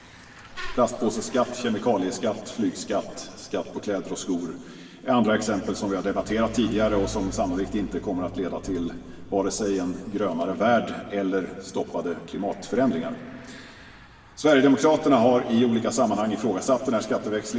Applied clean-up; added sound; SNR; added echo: none; Mechanisms / Bicycle; 18 dB; reverberation time 2.3 s.